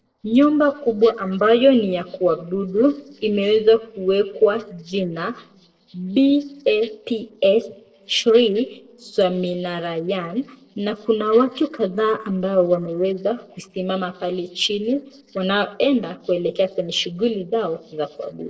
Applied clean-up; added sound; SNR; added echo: neural separator model SepFormer DNS4.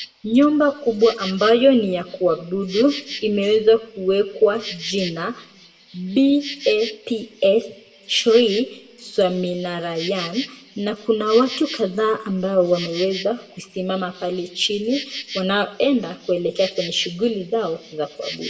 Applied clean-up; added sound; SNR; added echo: none; Insect; 16 dB; reverberation time 0.6 s.